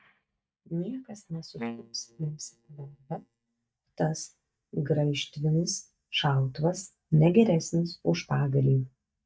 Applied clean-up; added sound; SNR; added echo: neural mask model DeepFilterNet 3.